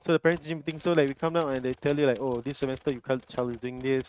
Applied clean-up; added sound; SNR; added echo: neural mask model RNNoise.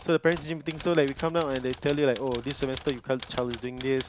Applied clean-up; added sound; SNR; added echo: none; Typewriter; 13 dB; none.